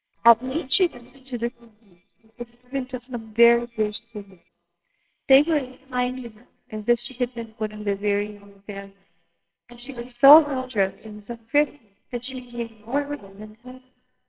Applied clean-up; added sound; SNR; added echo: neural separator model SepFormer WHAMR!.